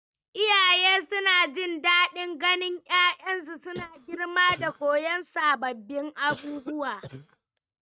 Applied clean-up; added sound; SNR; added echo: neural mask model RNNoise.